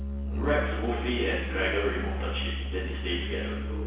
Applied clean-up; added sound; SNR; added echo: none; Musical instrument; 0 dB; reverberation time 1.1 s.